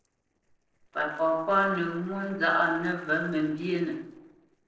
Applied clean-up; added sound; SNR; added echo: neural separator model SepFormer DNS4.